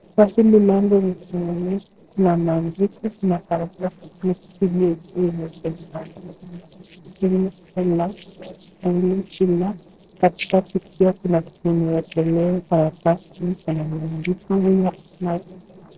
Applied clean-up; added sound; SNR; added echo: neural separator model SepFormer DNS4.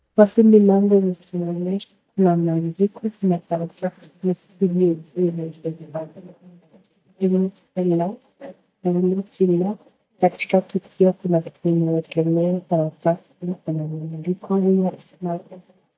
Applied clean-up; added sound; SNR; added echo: neural mask model DeepFilterNet 3.